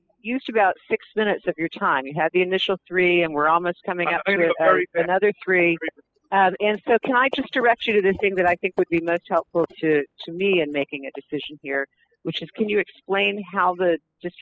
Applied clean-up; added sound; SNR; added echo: classical method spectral subtraction.